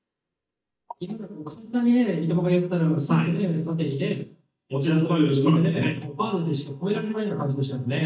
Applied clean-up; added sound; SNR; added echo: neural mask model DeepFilterNet 3.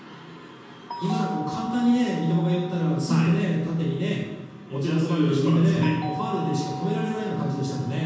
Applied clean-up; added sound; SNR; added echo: none; Doorbell; 14 dB; reverberation time 1.2 s.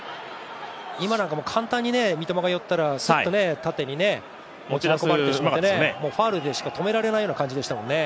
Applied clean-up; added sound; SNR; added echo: none; none; none; none.